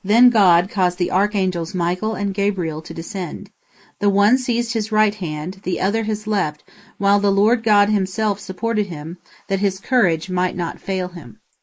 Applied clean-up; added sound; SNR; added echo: neural mask model Resemble Enhance denoiser.